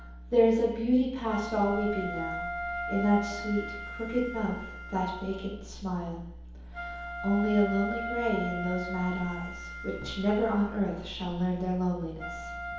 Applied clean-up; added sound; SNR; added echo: none; Wind instrument, woodwind instrument; 10 dB; reverberation time 2.2 s.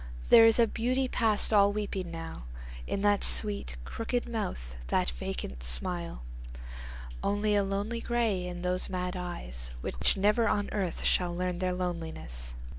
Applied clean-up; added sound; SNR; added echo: none; none; none; none.